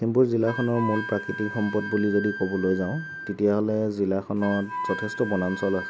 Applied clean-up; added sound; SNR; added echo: none; Wind instrument, woodwind instrument; 10 dB; none.